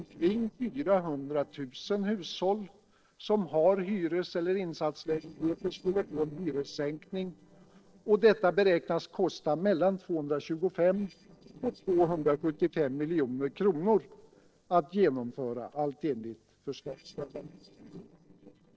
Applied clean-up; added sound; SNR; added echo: neural separator model SepFormer DNS4.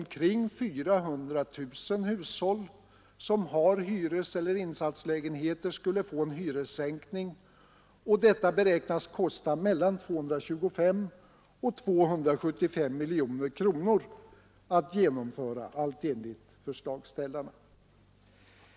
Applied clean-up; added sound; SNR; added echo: none; none; none; none.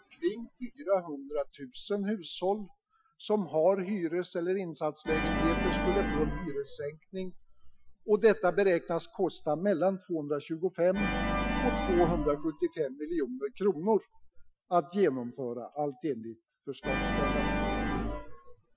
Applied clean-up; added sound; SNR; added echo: classical method Wiener filter.